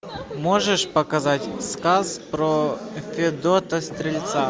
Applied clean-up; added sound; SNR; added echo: none; none; none; none.